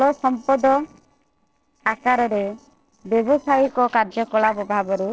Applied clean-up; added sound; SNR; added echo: neural separator model SepFormer DNS4.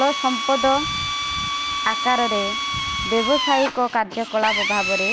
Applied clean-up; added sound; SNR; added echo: none; Drill; 2 dB; none.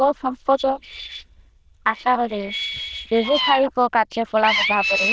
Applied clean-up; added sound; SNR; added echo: neural diffusion model UNIVERSE++.